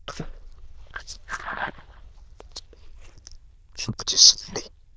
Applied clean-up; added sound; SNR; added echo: neural diffusion model UNIVERSE++.